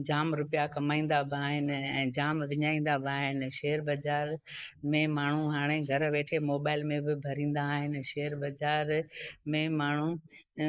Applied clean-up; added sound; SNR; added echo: neural mask model Resemble Enhance denoiser.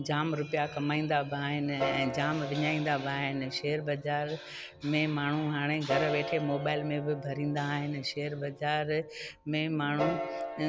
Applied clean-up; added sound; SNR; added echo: none; Piano; 8 dB; none.